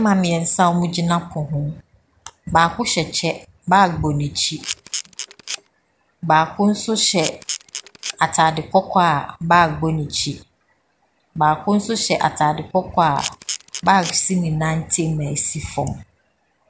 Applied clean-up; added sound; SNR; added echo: none; Camera; 10 dB; none.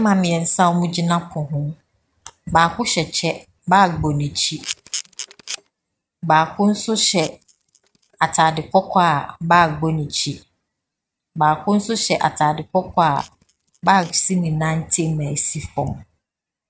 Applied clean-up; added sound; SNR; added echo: neural mask model RNNoise.